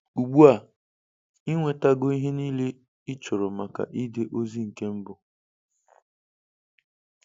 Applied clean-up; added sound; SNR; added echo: none; none; none; none.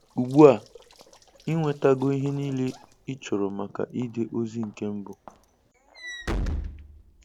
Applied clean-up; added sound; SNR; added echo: none; Walk, footsteps / Slam; 13 dB; none.